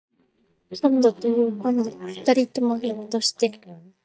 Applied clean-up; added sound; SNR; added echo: neural mask model DeepFilterNet 3.